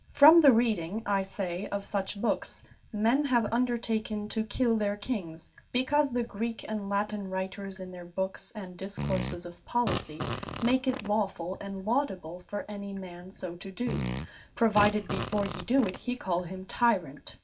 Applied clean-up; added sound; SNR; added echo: none; Fart; 6 dB; reverberation time 0.2 s.